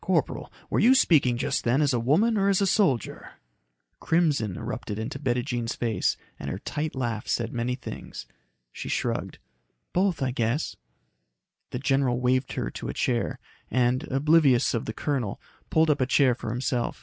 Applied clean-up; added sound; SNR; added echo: none; none; none; none.